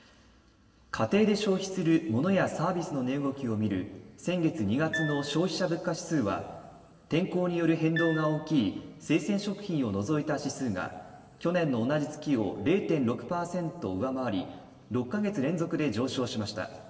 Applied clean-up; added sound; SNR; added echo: none; Piano; 10 dB; reverberation time 2.7 s.